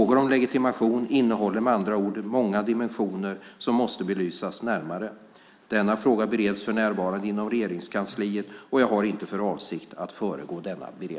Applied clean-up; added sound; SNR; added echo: none; none; none; none.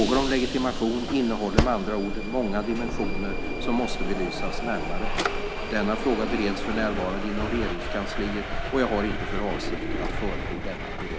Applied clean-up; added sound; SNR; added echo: none; Subway, metro, underground + Drawer open or close; 0 dB; none.